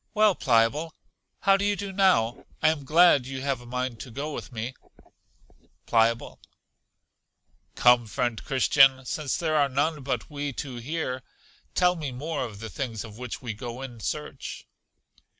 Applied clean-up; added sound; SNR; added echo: none; none; none; none.